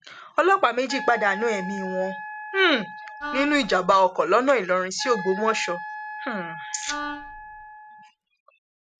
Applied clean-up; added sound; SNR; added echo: none; Wind instrument, woodwind instrument + Wind instrument, woodwind instrument; 11 dB; none.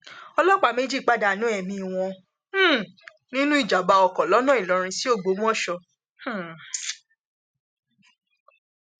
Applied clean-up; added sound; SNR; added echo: none; none; none; none.